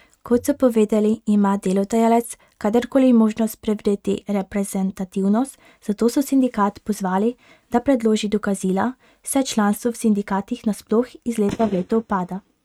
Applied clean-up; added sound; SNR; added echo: neural mask model RNNoise.